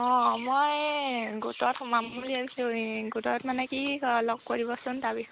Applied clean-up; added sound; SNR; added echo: neural mask model Resemble Enhance denoiser.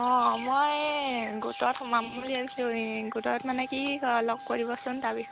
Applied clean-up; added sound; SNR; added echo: none; Wind instrument, woodwind instrument; 15 dB; none.